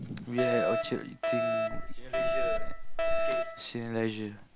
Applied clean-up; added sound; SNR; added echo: none; Alarm; -1 dB; none.